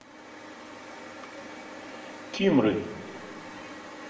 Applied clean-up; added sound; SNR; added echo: none; none; none; reverberation time 1.4 s.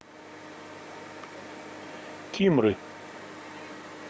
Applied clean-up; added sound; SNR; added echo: none; none; none; none.